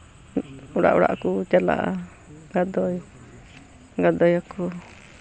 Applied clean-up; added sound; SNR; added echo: none; none; none; none.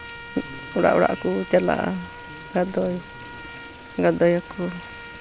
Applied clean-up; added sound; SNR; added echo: none; Stream + Trumpet; 15 dB; none.